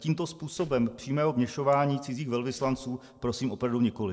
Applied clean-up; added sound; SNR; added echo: neural separator model SepFormer DNS4.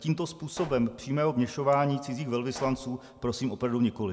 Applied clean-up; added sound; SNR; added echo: none; Explosion; 18 dB; reverberation time 0.8 s.